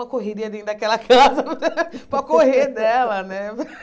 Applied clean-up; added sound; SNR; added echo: none; none; none; none.